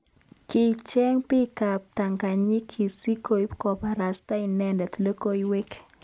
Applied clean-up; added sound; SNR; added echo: none; none; none; none.